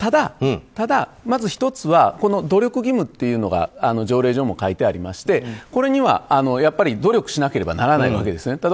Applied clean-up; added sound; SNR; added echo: none; none; none; none.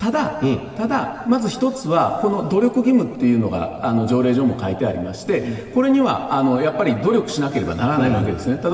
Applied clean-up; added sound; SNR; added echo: none; none; none; reverberation time 2.3 s.